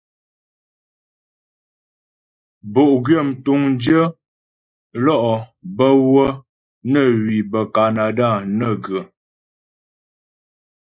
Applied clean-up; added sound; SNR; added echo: neural mask model Resemble Enhance denoiser.